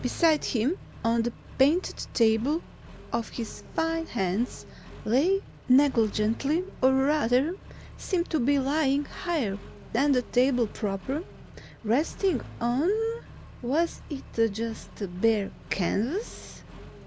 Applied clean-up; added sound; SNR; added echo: none; Accelerating, revving, vroom; 17 dB; none.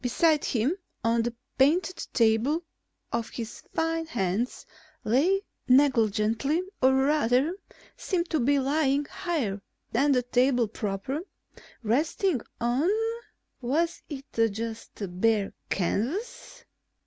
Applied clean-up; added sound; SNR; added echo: none; none; none; none.